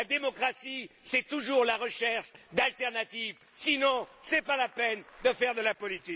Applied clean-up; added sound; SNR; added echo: none; none; none; none.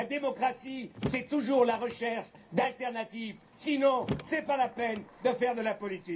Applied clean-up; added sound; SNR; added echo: none; Car; 14 dB; reverberation time 0.3 s.